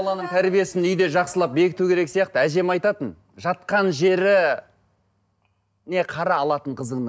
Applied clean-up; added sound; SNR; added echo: none; none; none; none.